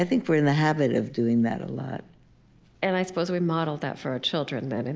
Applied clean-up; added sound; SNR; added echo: none; none; none; none.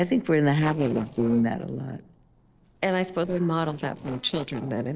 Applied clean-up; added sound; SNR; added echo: neural separator model SepFormer DNS4.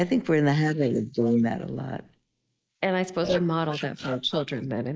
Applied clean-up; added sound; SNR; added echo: neural mask model Resemble Enhance denoiser.